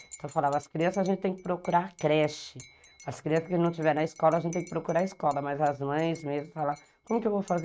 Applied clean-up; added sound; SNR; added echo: neural mask model RNNoise.